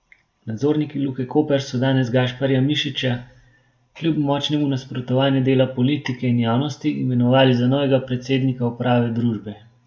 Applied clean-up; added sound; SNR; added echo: none; none; none; reverberation time 0.4 s.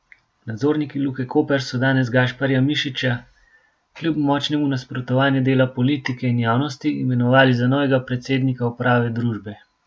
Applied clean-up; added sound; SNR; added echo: none; none; none; none.